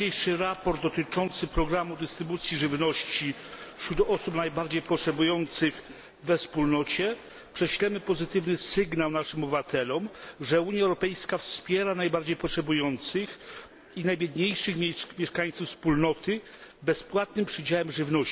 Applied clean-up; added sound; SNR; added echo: none; none; none; none.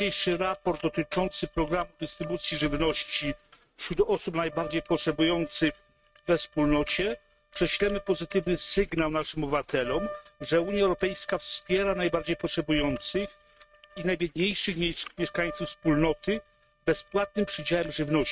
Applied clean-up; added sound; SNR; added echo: neural mask model RNNoise.